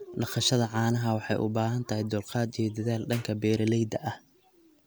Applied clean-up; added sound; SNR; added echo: none; none; none; none.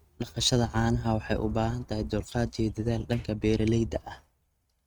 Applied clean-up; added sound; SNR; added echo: neural mask model RNNoise.